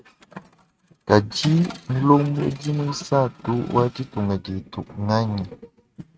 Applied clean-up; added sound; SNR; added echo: neural mask model RNNoise.